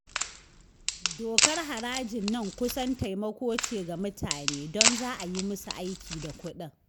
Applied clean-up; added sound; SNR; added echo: none; Wood; -1 dB; none.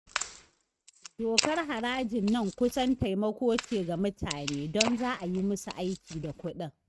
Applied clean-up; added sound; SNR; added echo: neural mask model RNNoise.